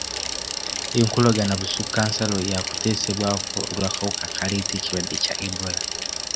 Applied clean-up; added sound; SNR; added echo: none; Bicycle; 3 dB; none.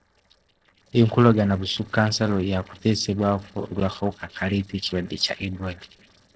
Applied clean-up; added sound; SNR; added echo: neural separator model SepFormer DNS4.